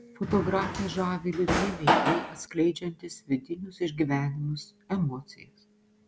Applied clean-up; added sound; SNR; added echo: none; Drawer open or close; -2 dB; none.